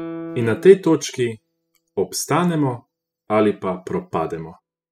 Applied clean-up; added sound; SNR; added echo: classical method spectral subtraction.